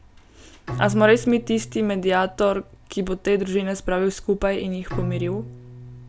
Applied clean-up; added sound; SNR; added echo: none; Bowed string instrument; 12 dB; none.